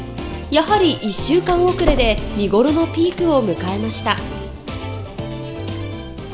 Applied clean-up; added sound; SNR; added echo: none; Door; 11 dB; reverberation time 0.5 s.